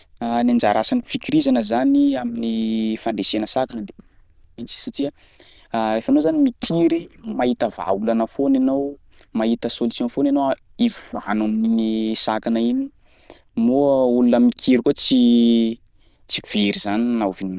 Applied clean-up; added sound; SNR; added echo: neural diffusion model UNIVERSE++.